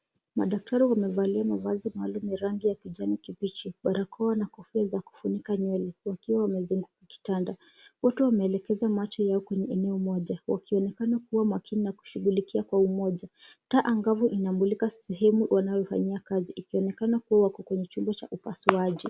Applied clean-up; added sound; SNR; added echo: none; none; none; none.